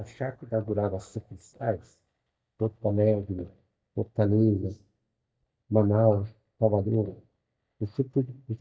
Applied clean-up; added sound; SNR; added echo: neural mask model DeepFilterNet 3.